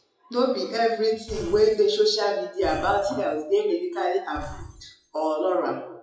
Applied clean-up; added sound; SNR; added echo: classical method WPE with log-MMSE.